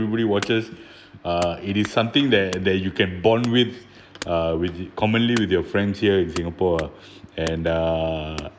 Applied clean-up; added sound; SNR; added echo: none; Wood / Domestic sounds, home sounds; 18 dB; none.